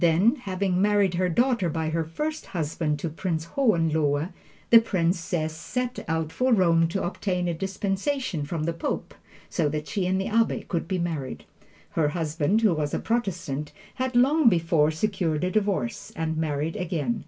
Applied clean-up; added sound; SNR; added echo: none; none; none; none.